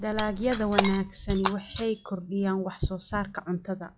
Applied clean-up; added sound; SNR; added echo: classical method log-MMSE.